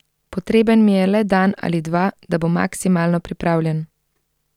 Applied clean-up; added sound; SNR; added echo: none; none; none; none.